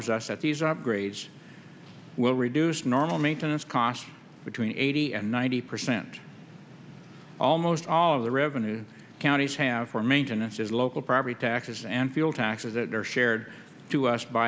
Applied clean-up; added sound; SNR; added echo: none; none; none; none.